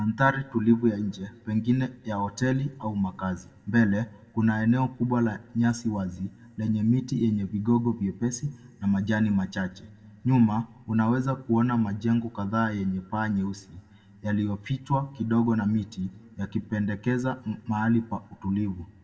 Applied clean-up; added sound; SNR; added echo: none; none; none; reverberation time 1.2 s.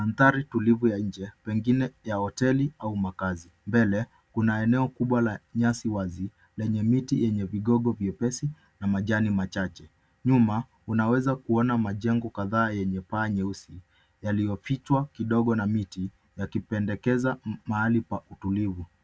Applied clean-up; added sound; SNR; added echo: none; none; none; none.